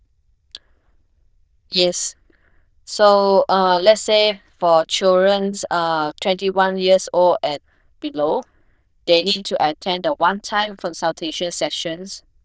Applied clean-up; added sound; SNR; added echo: neural diffusion model UNIVERSE++.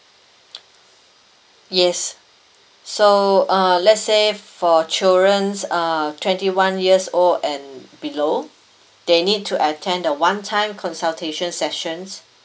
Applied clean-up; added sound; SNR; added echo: none; none; none; none.